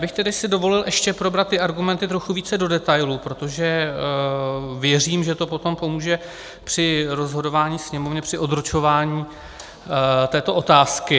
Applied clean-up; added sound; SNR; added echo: none; none; none; none.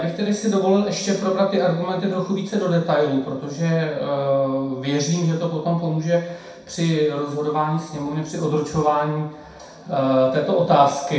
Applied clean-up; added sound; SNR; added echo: none; none; none; reverberation time 0.6 s.